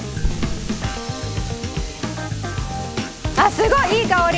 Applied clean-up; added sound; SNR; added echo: none; Thump, thud; 11 dB; none.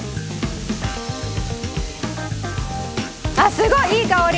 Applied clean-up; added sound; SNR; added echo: none; none; none; none.